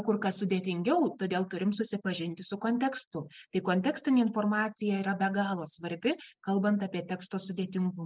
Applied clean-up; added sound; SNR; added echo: none; none; none; none.